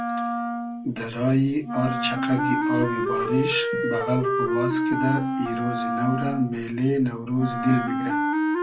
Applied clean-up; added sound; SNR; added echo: none; Wind instrument, woodwind instrument; 0 dB; reverberation time 0.2 s.